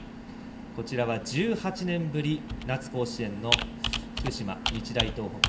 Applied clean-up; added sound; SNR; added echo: none; Computer keyboard; 2 dB; reverberation time 1.2 s.